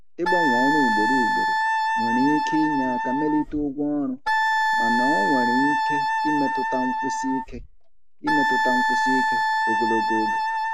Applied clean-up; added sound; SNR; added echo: none; Wind instrument, woodwind instrument; -4 dB; none.